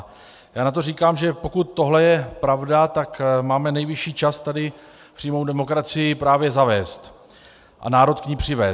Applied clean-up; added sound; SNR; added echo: none; none; none; none.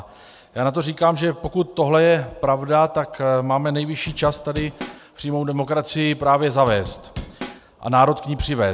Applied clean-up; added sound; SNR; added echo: none; Drum / Drum kit; 13 dB; none.